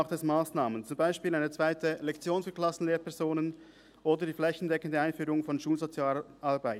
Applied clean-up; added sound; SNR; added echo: none; none; none; none.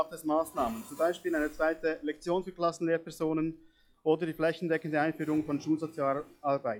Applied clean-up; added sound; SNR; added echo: classical method log-MMSE.